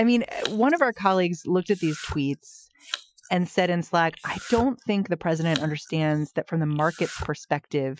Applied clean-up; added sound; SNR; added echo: classical method Wiener filter.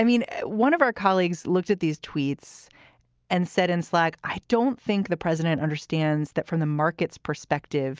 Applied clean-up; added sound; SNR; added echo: none; none; none; none.